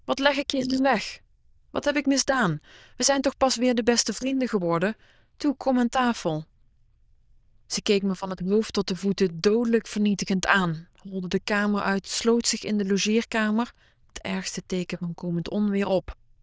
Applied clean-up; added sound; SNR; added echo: neural diffusion model UNIVERSE++.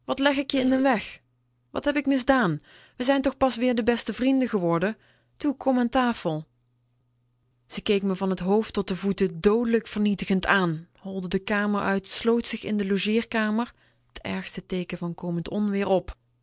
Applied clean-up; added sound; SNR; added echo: neural separator model SepFormer DNS4.